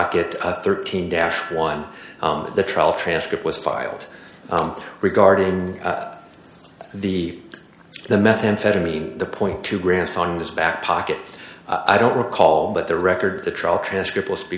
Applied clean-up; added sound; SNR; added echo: none; none; none; none.